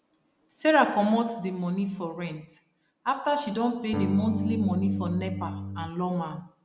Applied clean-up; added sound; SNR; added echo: none; Electric guitar / Strum; 3 dB; none.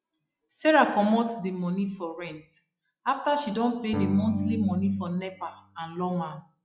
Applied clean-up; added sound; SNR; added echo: classical method log-MMSE.